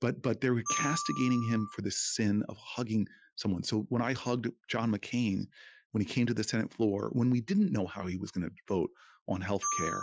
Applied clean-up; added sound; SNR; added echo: classical method Wiener filter.